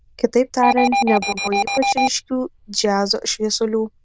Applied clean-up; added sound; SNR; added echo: neural diffusion model UNIVERSE++.